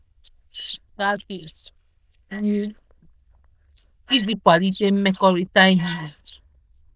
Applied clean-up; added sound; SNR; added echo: neural diffusion model UNIVERSE++.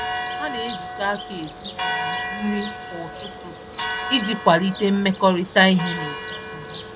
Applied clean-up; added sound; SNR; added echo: none; Church bell; 6 dB; none.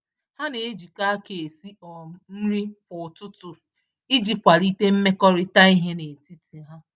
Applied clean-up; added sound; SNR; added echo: none; none; none; none.